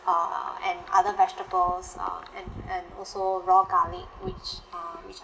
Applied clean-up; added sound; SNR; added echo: none; none; none; none.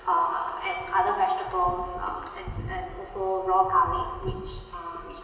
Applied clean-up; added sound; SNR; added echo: none; none; none; reverberation time 1.3 s.